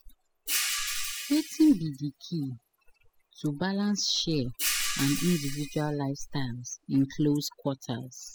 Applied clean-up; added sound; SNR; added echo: classical method spectral subtraction.